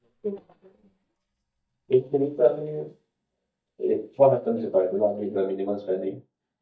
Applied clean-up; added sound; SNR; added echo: neural mask model DeepFilterNet 3.